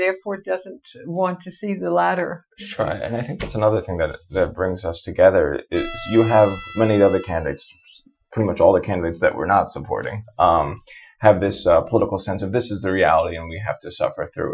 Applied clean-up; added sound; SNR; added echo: classical method Wiener filter.